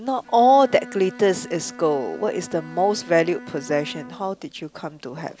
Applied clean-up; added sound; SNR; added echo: none; Bowed string instrument; 19 dB; none.